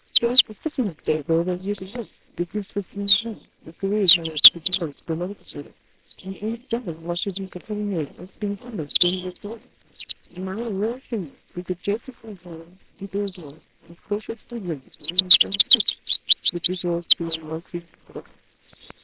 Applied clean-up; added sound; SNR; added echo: neural separator model SepFormer WHAMR!.